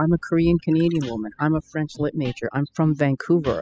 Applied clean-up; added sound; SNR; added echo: classical method spectral subtraction.